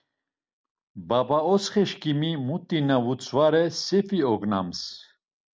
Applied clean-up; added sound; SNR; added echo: none; none; none; none.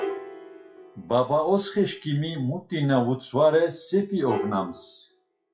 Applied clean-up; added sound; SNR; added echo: classical method WPE with log-MMSE.